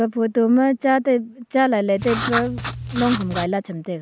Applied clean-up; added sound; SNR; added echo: none; Writing; 5 dB; none.